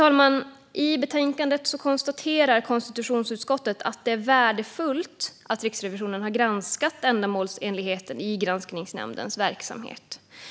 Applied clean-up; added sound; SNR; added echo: none; none; none; none.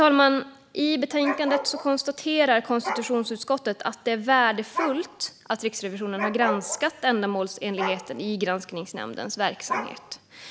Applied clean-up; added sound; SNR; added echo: none; Dog; 11 dB; none.